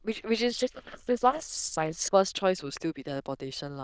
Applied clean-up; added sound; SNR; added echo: neural diffusion model UNIVERSE++.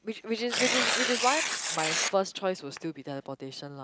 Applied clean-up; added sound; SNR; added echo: none; Tearing; 0 dB; none.